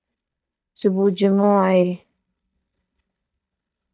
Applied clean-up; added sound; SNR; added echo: neural mask model DeepFilterNet 3.